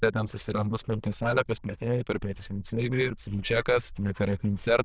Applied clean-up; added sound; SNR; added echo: neural diffusion model UNIVERSE++.